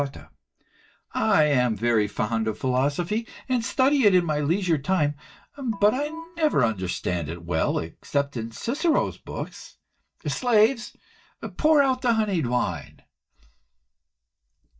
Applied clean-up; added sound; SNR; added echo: neural mask model DeepFilterNet 3.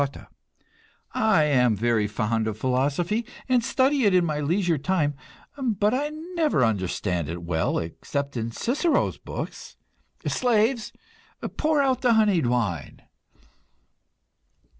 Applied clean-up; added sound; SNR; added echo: none; none; none; none.